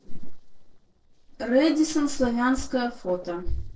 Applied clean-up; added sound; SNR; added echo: neural separator model SepFormer DNS4.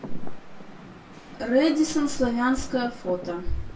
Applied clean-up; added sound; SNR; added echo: none; Rain; 16 dB; reverberation time 0.2 s.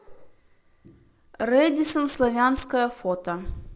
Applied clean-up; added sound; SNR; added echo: none; none; none; none.